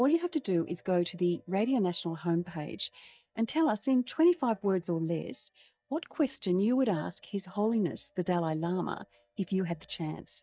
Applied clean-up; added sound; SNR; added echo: neural mask model DeepFilterNet 3.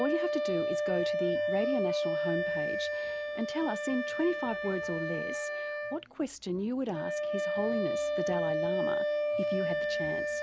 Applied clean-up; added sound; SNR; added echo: none; Wind instrument, woodwind instrument; -3 dB; none.